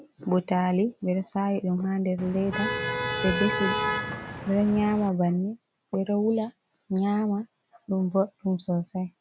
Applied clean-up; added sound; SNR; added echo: none; Motor vehicle (road); 3 dB; none.